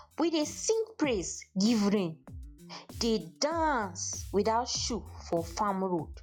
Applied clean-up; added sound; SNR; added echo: classical method log-MMSE.